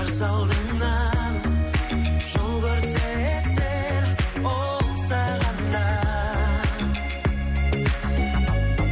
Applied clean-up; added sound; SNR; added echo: none; none; none; none.